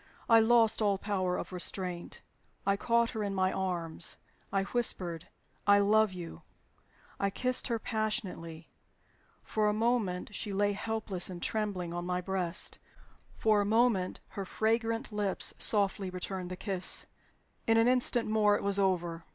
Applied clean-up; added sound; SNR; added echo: none; none; none; none.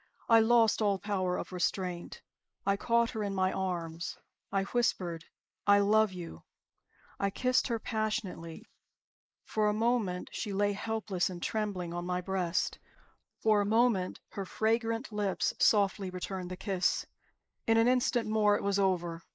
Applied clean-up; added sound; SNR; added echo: neural mask model Resemble Enhance denoiser.